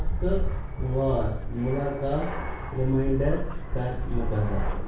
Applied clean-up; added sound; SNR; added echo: none; Fixed-wing aircraft, airplane; -1 dB; reverberation time 0.6 s.